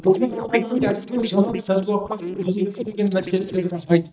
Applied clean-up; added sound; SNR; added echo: neural mask model DeepFilterNet 3.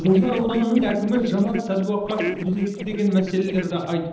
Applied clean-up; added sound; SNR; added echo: neural separator model SepFormer DNS4.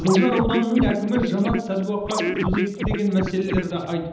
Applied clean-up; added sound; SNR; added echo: none; Scratching (performance technique); 5 dB; reverberation time 0.9 s.